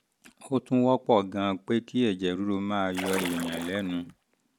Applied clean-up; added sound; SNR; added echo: none; Splash, splatter; 9 dB; none.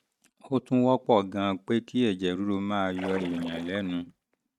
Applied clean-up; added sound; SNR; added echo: neural mask model RNNoise.